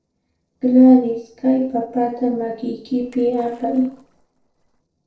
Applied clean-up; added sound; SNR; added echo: neural separator model SepFormer DNS4.